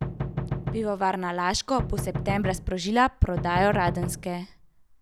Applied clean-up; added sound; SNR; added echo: none; Knock; 6 dB; none.